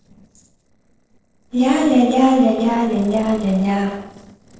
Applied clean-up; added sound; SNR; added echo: neural separator model SepFormer DNS4.